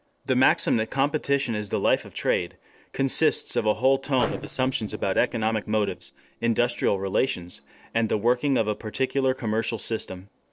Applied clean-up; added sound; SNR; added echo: neural separator model SepFormer DNS4.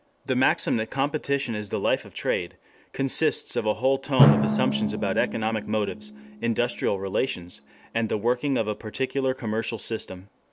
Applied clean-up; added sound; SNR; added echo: none; Drum; 5 dB; none.